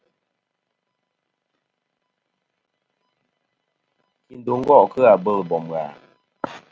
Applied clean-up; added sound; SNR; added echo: none; none; none; none.